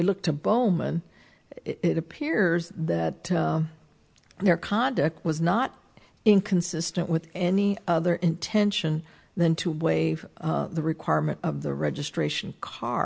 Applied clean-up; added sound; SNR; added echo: none; none; none; none.